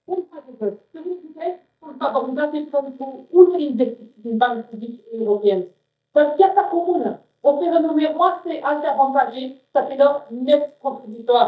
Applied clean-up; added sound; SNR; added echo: neural mask model DeepFilterNet 3.